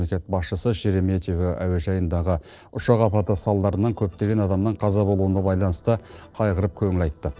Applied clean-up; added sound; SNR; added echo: neural separator model SepFormer DNS4.